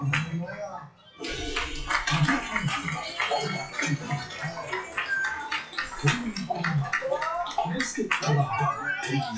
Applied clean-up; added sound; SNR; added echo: classical method WPE with log-MMSE.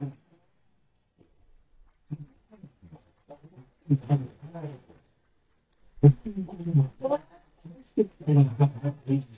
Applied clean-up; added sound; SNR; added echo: neural mask model DeepFilterNet 3.